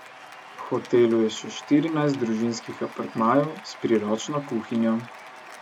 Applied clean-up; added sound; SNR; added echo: none; Applause / Cheering; 18 dB; none.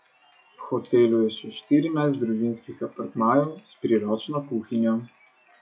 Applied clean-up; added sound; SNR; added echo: classical method log-MMSE.